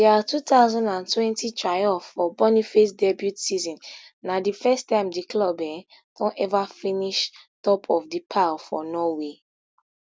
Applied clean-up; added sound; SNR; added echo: none; none; none; none.